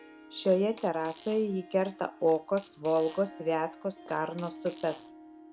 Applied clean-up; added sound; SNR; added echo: none; Fart + Harp; 18 dB; none.